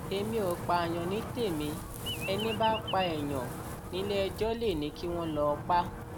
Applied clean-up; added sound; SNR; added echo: none; Chirp, tweet + Wind; 6 dB; none.